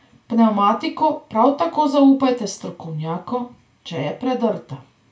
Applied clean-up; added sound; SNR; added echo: none; none; none; reverberation time 0.2 s.